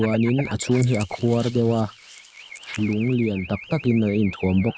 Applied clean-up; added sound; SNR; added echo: neural mask model Resemble Enhance denoiser.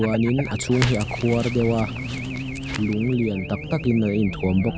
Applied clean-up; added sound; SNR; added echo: none; Crackle + Race car, auto racing / Alarm; 8 dB; none.